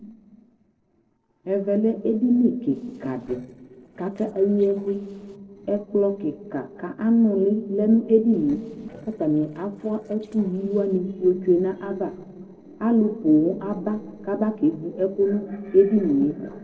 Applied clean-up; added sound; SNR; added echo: neural separator model SepFormer DNS4.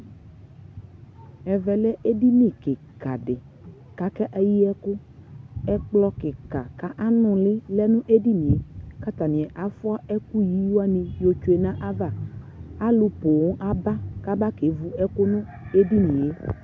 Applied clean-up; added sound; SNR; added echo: none; none; none; none.